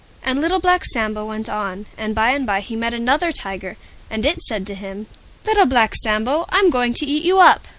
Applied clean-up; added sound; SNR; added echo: none; none; none; none.